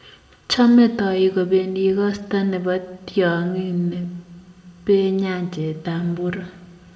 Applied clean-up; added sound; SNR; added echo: none; none; none; reverberation time 1.0 s.